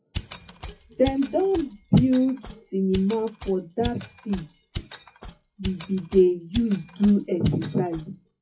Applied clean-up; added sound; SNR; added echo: classical method WPE with log-MMSE.